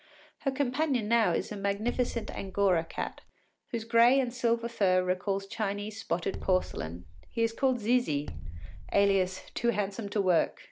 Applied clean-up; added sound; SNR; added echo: none; Bass drum; 10 dB; none.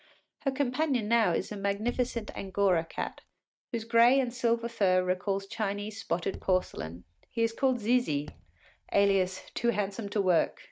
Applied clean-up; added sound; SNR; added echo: neural mask model RNNoise.